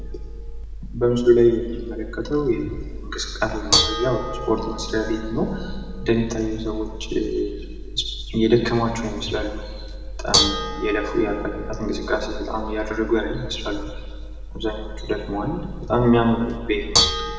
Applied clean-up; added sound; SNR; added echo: none; Dishes, pots, and pans / Bell; 4 dB; reverberation time 1.6 s.